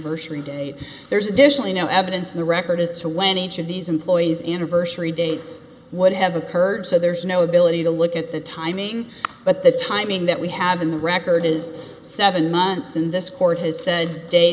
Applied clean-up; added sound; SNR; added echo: none; none; none; none.